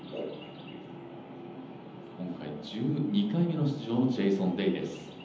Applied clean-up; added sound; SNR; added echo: none; none; none; reverberation time 0.9 s.